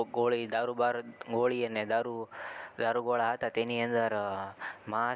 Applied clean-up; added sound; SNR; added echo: none; none; none; none.